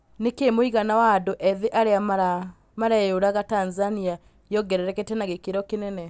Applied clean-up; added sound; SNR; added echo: none; none; none; none.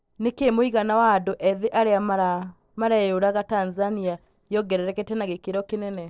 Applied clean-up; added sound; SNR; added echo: neural separator model SepFormer DNS4.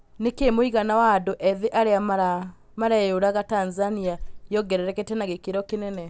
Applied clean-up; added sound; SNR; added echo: none; Liquid; 16 dB; none.